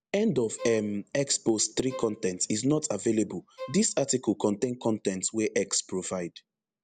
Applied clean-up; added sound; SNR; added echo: none; Bowed string instrument; 18 dB; none.